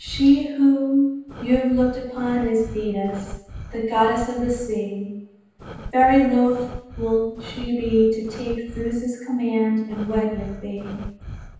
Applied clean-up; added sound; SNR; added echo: none; Breathing; 15 dB; reverberation time 0.9 s.